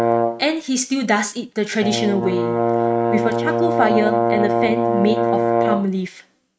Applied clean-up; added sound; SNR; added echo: neural mask model RNNoise.